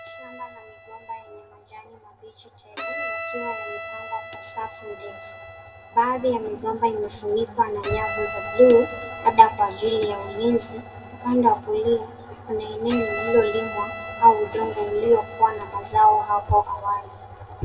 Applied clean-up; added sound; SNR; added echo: none; Bowed string instrument; 13 dB; reverberation time 1.7 s.